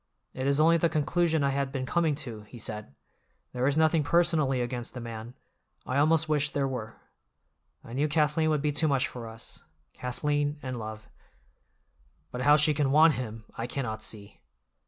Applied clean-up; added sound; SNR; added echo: none; none; none; none.